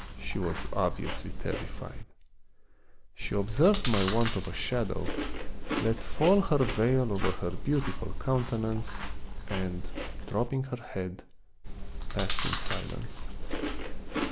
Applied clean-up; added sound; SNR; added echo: none; Chewing, mastication; 1 dB; none.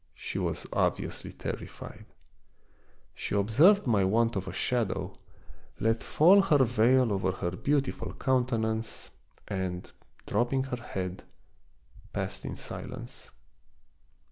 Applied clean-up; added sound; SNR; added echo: none; none; none; none.